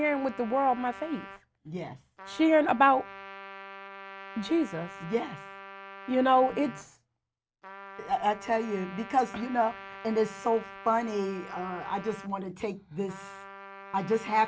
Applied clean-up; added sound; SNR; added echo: none; Trumpet; 16 dB; none.